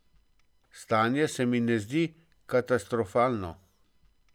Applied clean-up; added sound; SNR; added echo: none; none; none; none.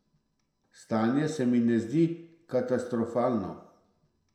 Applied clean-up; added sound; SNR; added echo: none; none; none; reverberation time 0.6 s.